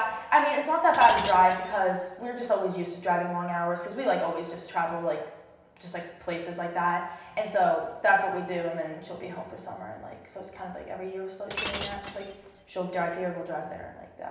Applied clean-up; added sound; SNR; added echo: none; Shatter; 11 dB; reverberation time 0.9 s.